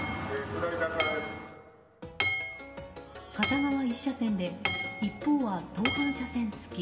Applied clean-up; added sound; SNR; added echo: none; Hammer / Chink, clink; -4 dB; reverberation time 2.2 s.